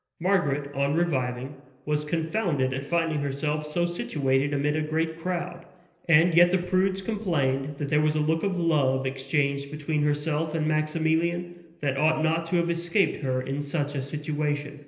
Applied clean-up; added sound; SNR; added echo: neural separator model SepFormer DNS4.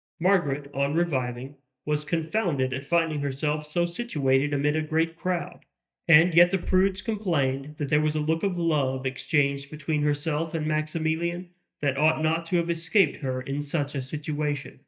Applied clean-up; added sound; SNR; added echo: neural mask model DeepFilterNet 3.